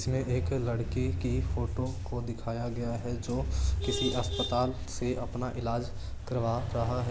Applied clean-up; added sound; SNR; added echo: none; none; none; none.